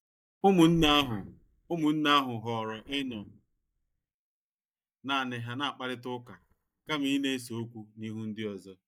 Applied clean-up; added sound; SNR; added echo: neural mask model DeepFilterNet 3.